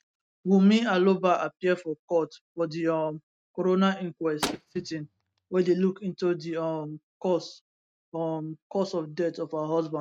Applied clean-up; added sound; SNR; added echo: neural mask model RNNoise.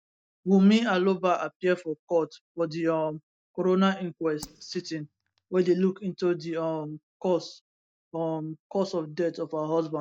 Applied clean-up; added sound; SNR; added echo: neural mask model DeepFilterNet 3.